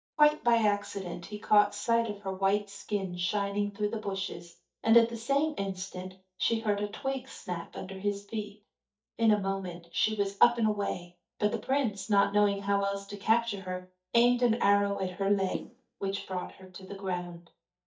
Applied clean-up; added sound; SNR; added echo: neural mask model DeepFilterNet 3.